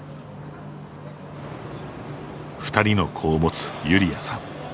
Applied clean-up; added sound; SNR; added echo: none; none; none; none.